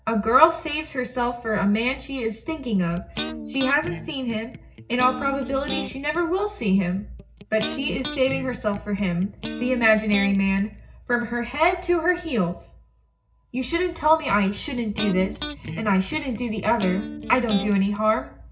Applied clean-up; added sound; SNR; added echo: none; Electric guitar; 10 dB; reverberation time 0.4 s.